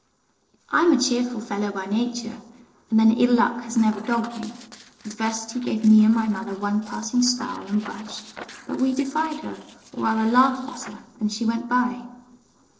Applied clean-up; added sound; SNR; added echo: neural separator model SepFormer DNS4.